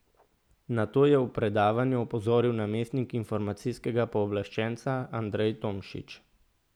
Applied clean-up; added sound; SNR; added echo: none; none; none; none.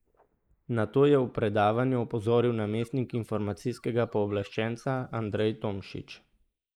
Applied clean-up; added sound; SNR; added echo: neural mask model Resemble Enhance denoiser.